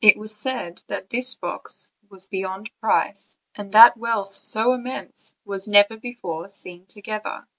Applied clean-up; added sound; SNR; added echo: none; none; none; none.